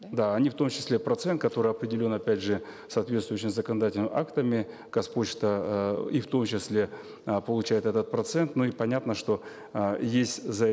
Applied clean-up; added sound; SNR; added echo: none; none; none; none.